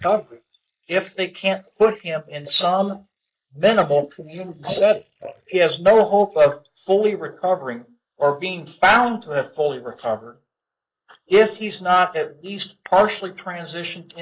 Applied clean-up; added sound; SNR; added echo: neural mask model Resemble Enhance denoiser.